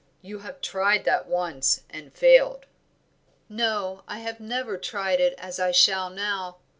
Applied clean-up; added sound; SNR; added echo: none; none; none; none.